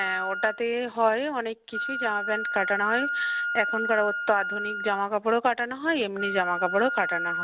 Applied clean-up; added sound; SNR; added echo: none; Wind instrument, woodwind instrument; 4 dB; none.